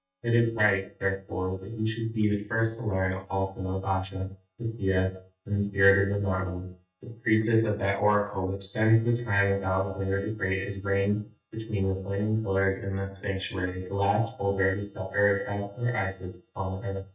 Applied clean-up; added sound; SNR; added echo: neural mask model DeepFilterNet 3.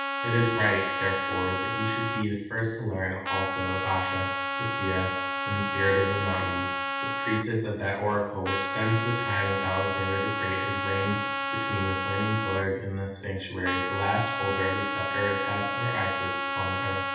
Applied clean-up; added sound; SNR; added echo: none; Trumpet; 1 dB; reverberation time 0.8 s.